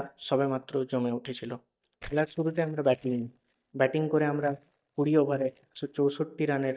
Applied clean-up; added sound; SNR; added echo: neural mask model DeepFilterNet 3.